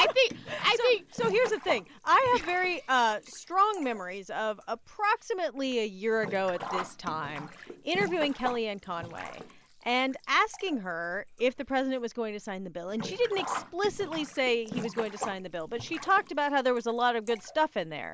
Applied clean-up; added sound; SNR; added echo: none; Sink (filling or washing); 13 dB; none.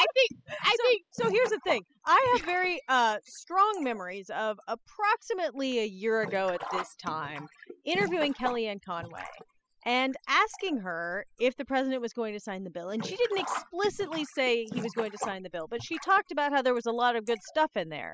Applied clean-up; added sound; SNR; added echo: classical method spectral subtraction.